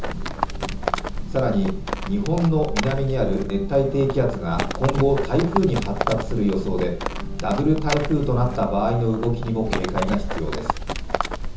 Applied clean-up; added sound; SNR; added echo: none; Livestock, farm animals, working animals; 3 dB; reverberation time 0.6 s.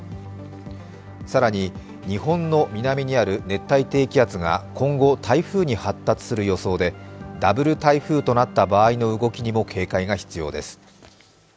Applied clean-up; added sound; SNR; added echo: none; none; none; none.